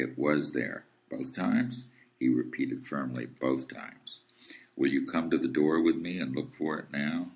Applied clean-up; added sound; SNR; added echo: none; none; none; none.